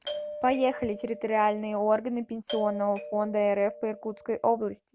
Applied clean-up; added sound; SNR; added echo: none; Doorbell; 12 dB; none.